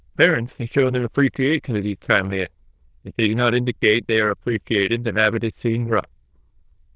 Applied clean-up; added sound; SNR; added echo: neural diffusion model UNIVERSE++.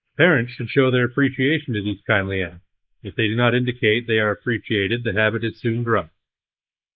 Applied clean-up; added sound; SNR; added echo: neural mask model Resemble Enhance denoiser.